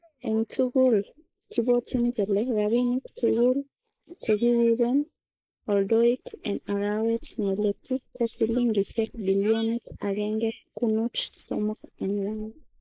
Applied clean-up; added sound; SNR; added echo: neural mask model Resemble Enhance denoiser.